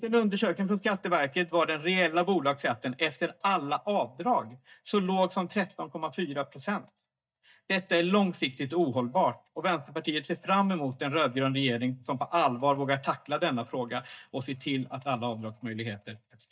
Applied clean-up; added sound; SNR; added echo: neural mask model DeepFilterNet 3.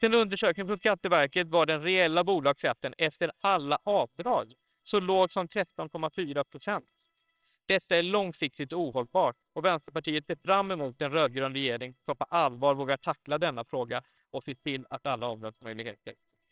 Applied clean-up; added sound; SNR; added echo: neural separator model SepFormer WHAMR!.